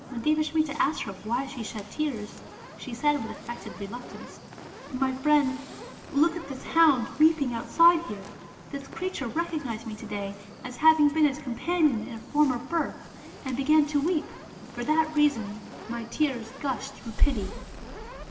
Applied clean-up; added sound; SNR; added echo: none; Fire; 16 dB; reverberation time 1.9 s.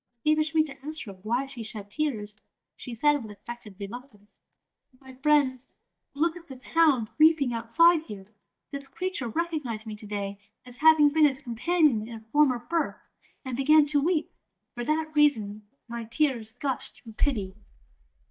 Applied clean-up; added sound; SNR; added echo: neural mask model DeepFilterNet 3.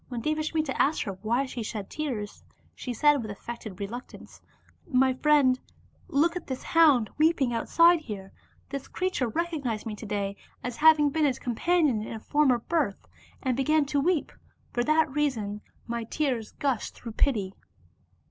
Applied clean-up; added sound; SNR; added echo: none; none; none; none.